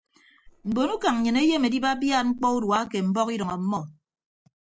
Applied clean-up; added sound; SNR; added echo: neural separator model SepFormer DNS4.